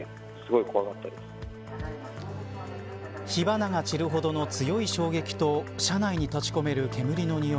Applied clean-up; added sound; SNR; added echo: none; none; none; none.